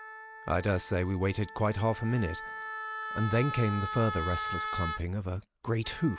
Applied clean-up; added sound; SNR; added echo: none; Wind instrument, woodwind instrument; 8 dB; none.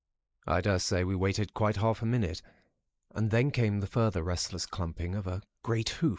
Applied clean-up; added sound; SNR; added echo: neural mask model Resemble Enhance denoiser.